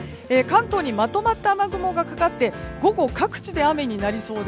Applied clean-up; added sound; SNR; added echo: none; none; none; none.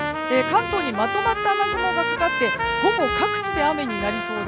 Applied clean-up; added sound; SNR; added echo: none; Trumpet; 1 dB; none.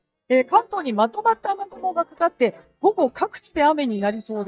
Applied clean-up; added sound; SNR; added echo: neural mask model DeepFilterNet 3.